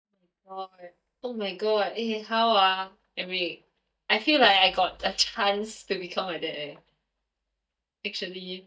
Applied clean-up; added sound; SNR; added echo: neural mask model DeepFilterNet 3.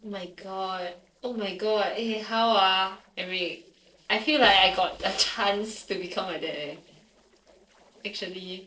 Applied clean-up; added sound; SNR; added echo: neural separator model SepFormer DNS4.